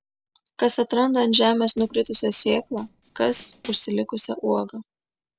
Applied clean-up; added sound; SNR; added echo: neural separator model SepFormer DNS4.